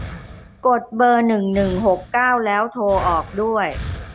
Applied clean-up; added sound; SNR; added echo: none; Breathing; 14 dB; none.